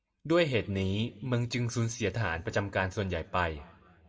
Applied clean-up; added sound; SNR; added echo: none; none; none; reverberation time 1.1 s.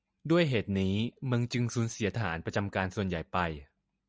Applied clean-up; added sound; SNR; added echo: none; none; none; none.